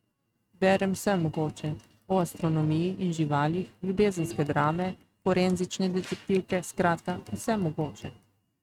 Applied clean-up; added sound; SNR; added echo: neural mask model RNNoise.